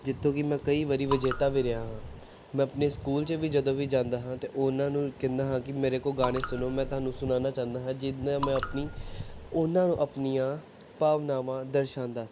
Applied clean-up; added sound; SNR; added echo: none; Raindrop / Drip; 8 dB; none.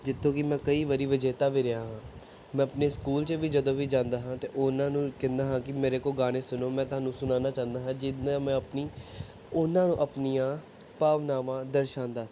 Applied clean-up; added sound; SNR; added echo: none; none; none; none.